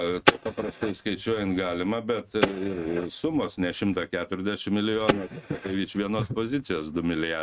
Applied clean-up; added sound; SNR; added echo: neural mask model RNNoise.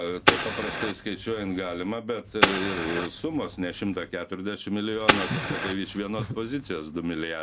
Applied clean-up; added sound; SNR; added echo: none; Fire; -2 dB; none.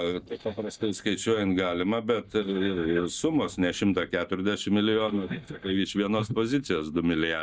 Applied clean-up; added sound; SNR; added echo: neural mask model DeepFilterNet 3.